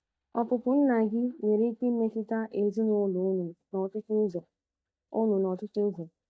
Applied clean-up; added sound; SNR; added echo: neural mask model DeepFilterNet 3.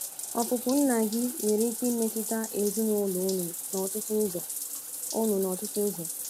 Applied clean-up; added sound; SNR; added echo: none; Bathtub (filling or washing); 7 dB; none.